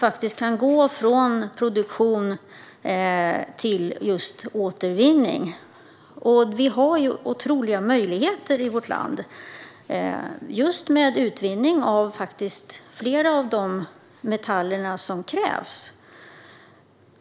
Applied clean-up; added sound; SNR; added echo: none; none; none; none.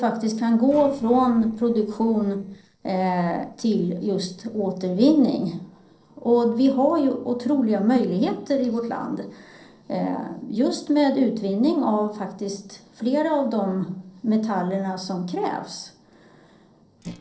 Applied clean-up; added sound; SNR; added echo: neural separator model SepFormer DNS4.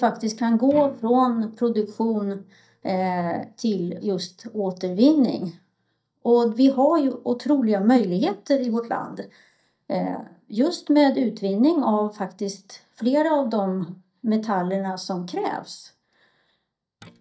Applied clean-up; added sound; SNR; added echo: neural mask model DeepFilterNet 3.